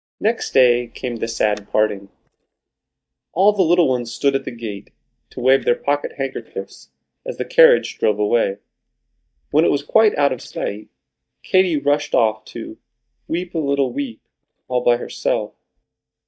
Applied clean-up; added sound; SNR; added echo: neural mask model DeepFilterNet 3.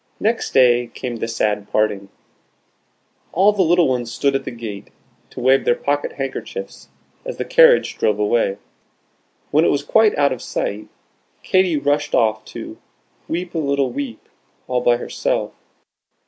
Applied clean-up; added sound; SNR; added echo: none; none; none; none.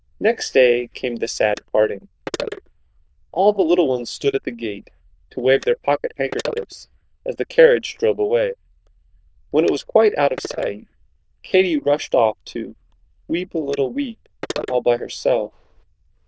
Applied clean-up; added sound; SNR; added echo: neural diffusion model UNIVERSE++.